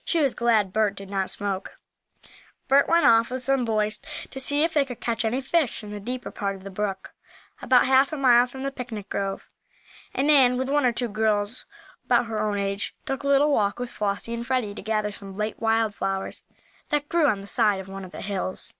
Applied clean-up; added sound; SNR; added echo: none; none; none; none.